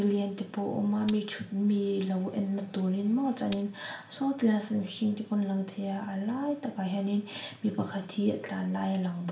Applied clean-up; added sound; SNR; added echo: none; Glass; 14 dB; reverberation time 0.4 s.